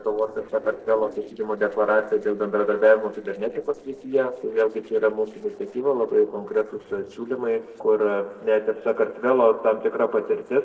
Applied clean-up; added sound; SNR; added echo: neural separator model SepFormer DNS4.